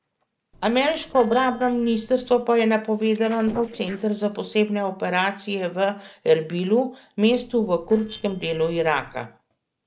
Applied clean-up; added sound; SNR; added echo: neural separator model SepFormer DNS4.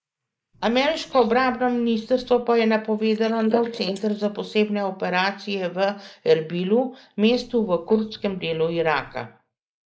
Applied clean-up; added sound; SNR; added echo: neural mask model Resemble Enhance denoiser.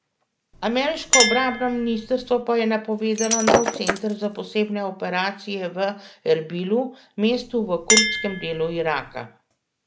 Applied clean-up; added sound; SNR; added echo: none; Chink, clink + Shatter; 3 dB; none.